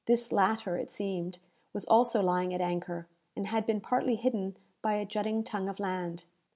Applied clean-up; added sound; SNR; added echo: none; none; none; none.